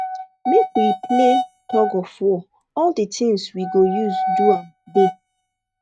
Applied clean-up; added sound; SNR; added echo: neural mask model RNNoise.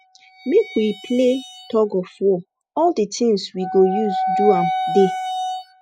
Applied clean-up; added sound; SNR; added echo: classical method spectral subtraction.